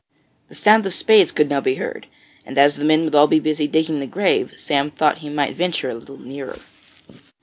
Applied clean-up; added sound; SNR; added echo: none; none; none; none.